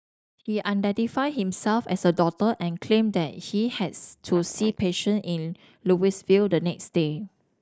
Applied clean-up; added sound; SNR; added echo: neural mask model DeepFilterNet 3.